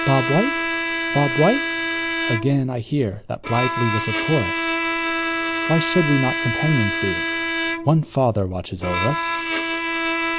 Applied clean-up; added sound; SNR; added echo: none; Bowed string instrument; 1 dB; none.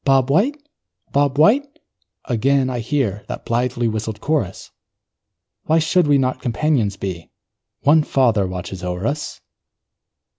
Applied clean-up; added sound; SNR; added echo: none; none; none; none.